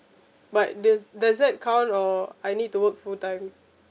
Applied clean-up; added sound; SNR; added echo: none; none; none; none.